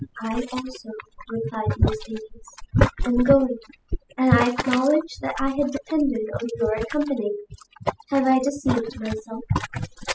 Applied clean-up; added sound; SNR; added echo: classical method spectral subtraction.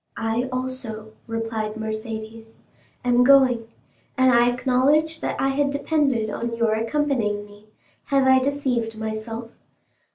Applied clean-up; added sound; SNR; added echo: none; none; none; none.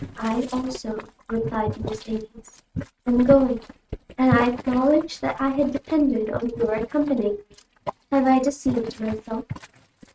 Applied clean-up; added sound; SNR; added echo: neural mask model RNNoise.